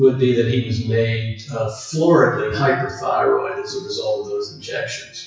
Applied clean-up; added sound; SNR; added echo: classical method WPE with log-MMSE.